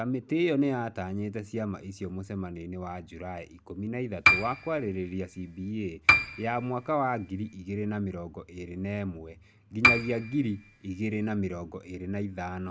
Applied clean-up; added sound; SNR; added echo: none; Piano; -3 dB; none.